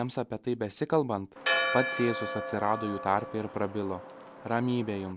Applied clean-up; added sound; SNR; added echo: none; Church bell; 4 dB; none.